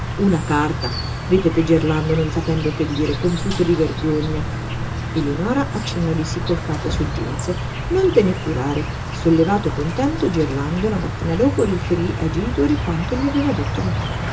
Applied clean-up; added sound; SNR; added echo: none; Insect; 4 dB; reverberation time 0.2 s.